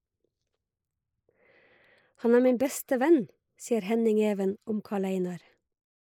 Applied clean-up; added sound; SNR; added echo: neural mask model Resemble Enhance denoiser.